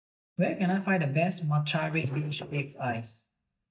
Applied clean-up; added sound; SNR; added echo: neural mask model DeepFilterNet 3.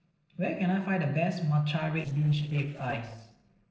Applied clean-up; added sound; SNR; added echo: neural separator model SepFormer DNS4.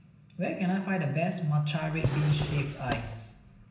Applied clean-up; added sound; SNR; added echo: none; Drawer open or close; 6 dB; reverberation time 0.9 s.